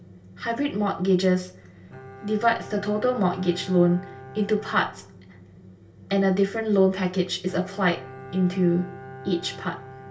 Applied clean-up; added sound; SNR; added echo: none; Bowed string instrument; 18 dB; reverberation time 0.2 s.